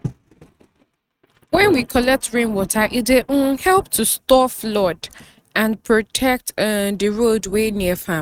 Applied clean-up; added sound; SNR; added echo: neural mask model RNNoise.